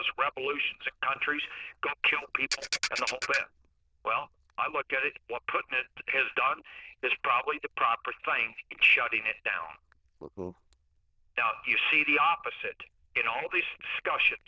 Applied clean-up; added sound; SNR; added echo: neural diffusion model UNIVERSE++.